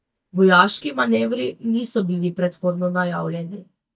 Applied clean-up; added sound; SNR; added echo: neural mask model DeepFilterNet 3.